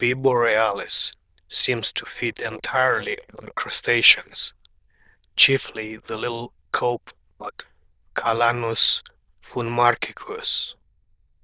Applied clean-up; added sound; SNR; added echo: neural diffusion model UNIVERSE++.